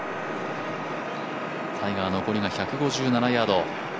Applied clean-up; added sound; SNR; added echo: none; Wind instrument, woodwind instrument; 15 dB; none.